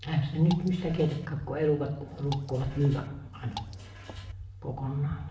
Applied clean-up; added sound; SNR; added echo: none; Drip / Water; 16 dB; reverberation time 0.8 s.